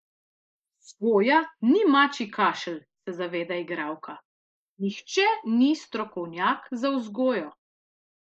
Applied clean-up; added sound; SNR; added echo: neural mask model Resemble Enhance denoiser.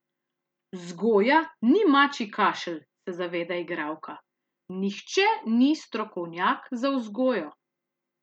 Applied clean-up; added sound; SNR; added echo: none; none; none; none.